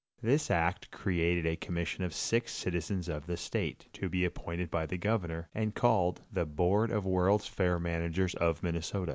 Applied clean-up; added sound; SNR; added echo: none; none; none; none.